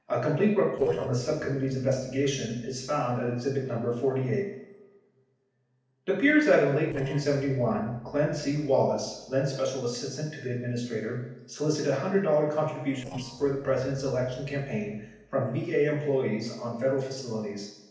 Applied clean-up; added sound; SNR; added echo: neural separator model SepFormer DNS4.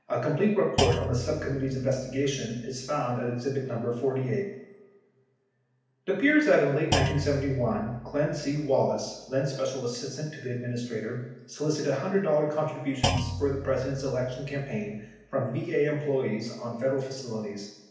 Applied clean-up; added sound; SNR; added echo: none; Thump, thud; 7 dB; reverberation time 0.9 s.